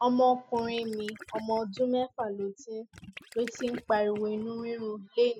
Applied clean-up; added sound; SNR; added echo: classical method spectral subtraction.